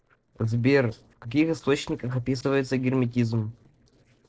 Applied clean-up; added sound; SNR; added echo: neural separator model SepFormer DNS4.